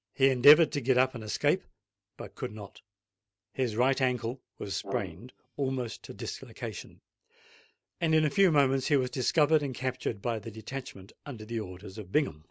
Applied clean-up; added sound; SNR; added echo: none; Brass instrument; 13 dB; none.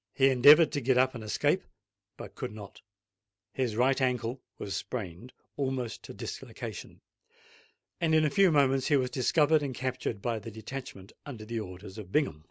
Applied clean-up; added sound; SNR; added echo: none; none; none; none.